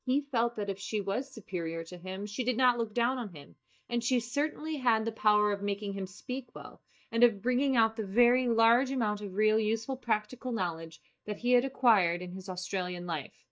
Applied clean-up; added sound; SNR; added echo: neural mask model DeepFilterNet 3.